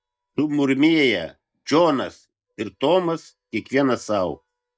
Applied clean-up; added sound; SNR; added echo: neural mask model DeepFilterNet 3.